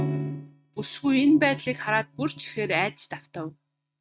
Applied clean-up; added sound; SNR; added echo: neural mask model RNNoise.